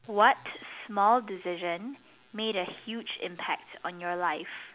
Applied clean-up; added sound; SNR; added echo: none; none; none; none.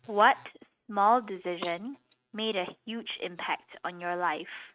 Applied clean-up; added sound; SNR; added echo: neural mask model RNNoise.